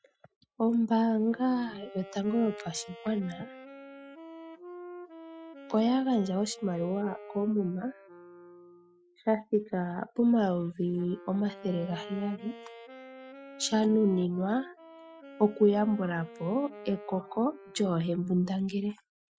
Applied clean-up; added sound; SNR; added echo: classical method Wiener filter.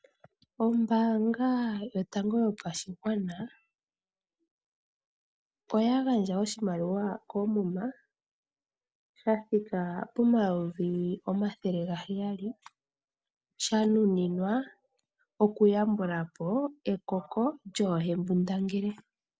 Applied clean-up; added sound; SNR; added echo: none; none; none; none.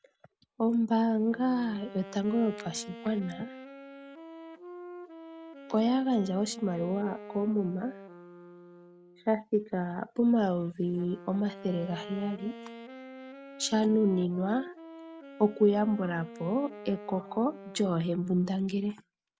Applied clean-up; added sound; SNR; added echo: none; Wind instrument, woodwind instrument; 16 dB; none.